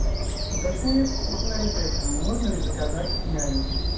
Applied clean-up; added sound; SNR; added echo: none; Bird vocalization, bird call, bird song; -4 dB; reverberation time 0.6 s.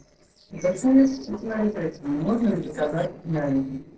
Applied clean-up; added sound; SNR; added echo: neural separator model SepFormer DNS4.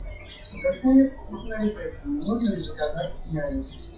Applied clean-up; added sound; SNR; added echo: classical method WPE with log-MMSE.